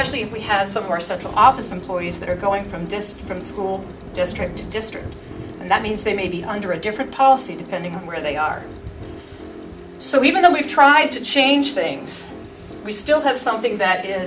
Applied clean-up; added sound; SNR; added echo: none; Piano + Thunder / Rain; 15 dB; none.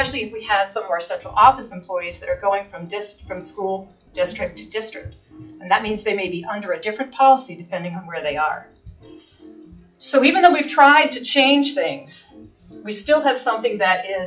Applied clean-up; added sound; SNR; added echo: classical method log-MMSE.